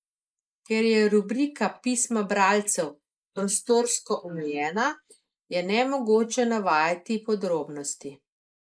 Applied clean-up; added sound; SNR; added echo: neural mask model Resemble Enhance denoiser.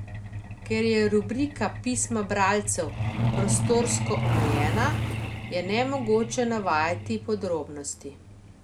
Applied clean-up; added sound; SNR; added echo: none; Truck; 3 dB; none.